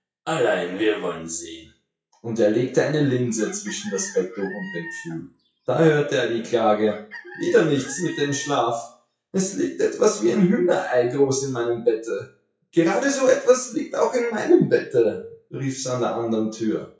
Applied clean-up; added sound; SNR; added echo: classical method WPE with log-MMSE.